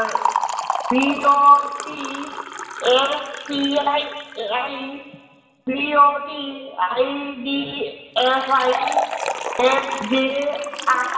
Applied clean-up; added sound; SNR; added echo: none; Liquid; 8 dB; reverberation time 1.8 s.